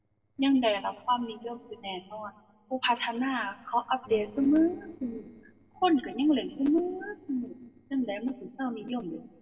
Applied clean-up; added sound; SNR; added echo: neural separator model SepFormer DNS4.